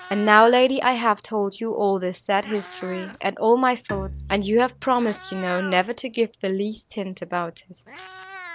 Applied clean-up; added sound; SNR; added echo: none; Meow + Bowed string instrument; 18 dB; none.